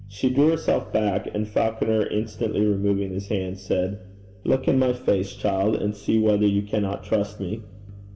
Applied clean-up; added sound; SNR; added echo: none; Bass guitar; 19 dB; reverberation time 1.6 s.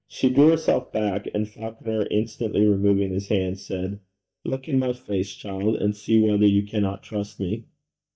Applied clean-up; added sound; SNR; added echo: neural mask model DeepFilterNet 3.